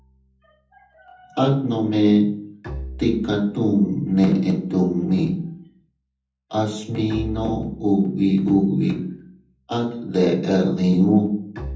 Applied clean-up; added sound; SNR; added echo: none; Bowed string instrument; 19 dB; reverberation time 0.6 s.